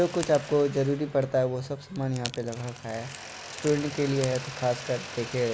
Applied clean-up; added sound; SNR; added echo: none; Crack / Crackle + Mechanisms; 13 dB; none.